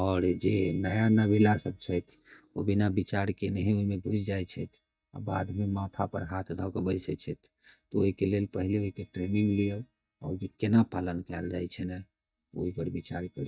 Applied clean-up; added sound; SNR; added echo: neural mask model DeepFilterNet 3.